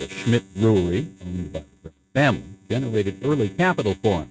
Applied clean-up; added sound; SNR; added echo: neural mask model RNNoise.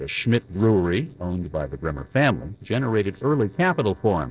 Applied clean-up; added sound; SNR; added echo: neural separator model SepFormer DNS4.